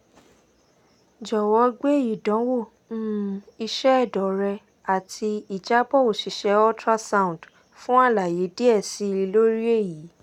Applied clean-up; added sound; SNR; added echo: none; none; none; none.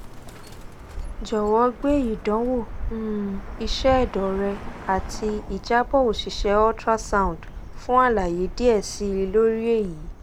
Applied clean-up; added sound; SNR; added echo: none; Bird; 9 dB; none.